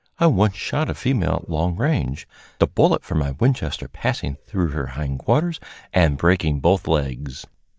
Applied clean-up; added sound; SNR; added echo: neural mask model DeepFilterNet 3.